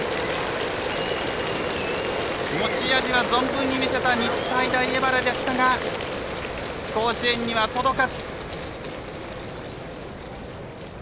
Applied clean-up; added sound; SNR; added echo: none; none; none; none.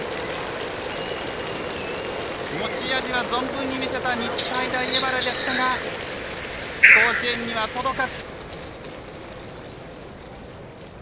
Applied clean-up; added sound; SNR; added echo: none; Bird; -5 dB; none.